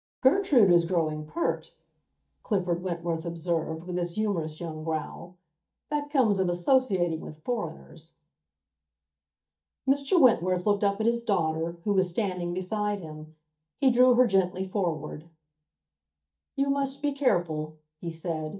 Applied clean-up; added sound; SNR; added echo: neural mask model DeepFilterNet 3.